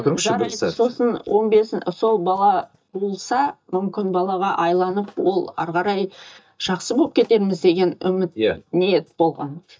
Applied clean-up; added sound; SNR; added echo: neural mask model DeepFilterNet 3.